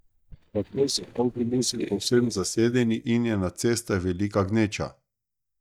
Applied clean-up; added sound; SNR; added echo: neural mask model DeepFilterNet 3.